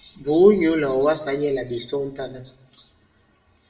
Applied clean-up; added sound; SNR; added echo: none; none; none; reverberation time 0.5 s.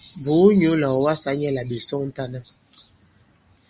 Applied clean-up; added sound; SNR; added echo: none; none; none; none.